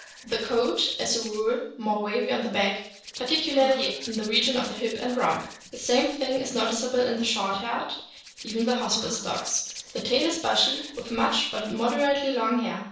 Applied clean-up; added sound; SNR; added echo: neural separator model SepFormer DNS4.